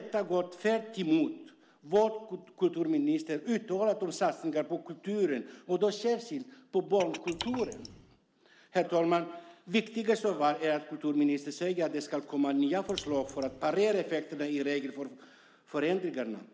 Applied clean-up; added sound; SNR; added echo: none; Glass + Raindrop; 16 dB; none.